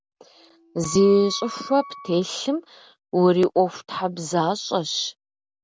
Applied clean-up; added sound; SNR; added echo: none; Wind instrument, woodwind instrument; 16 dB; none.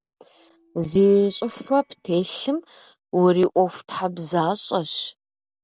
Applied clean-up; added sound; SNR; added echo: neural separator model SepFormer DNS4.